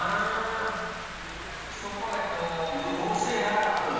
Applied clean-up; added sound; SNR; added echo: none; Rain; 9 dB; reverberation time 1.9 s.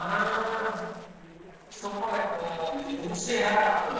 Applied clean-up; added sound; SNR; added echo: neural separator model SepFormer DNS4.